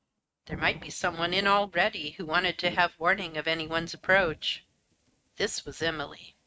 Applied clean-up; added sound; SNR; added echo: neural mask model RNNoise.